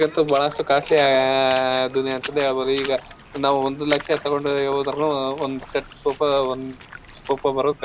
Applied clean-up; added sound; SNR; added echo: none; Water / Splash, splatter; 15 dB; none.